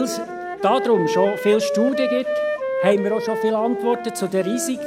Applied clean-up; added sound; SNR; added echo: none; Wind instrument, woodwind instrument; 3 dB; none.